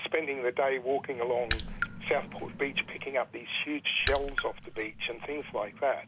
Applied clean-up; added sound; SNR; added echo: none; Raindrop / Splash, splatter; 4 dB; none.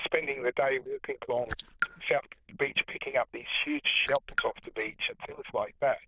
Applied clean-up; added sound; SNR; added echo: neural diffusion model UNIVERSE++.